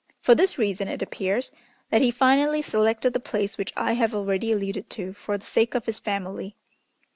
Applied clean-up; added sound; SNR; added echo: none; none; none; none.